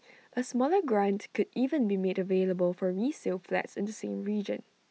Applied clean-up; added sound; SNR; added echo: none; none; none; none.